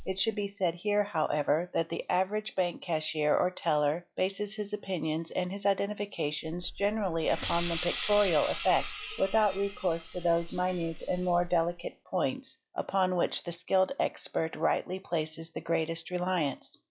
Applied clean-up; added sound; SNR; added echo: classical method log-MMSE.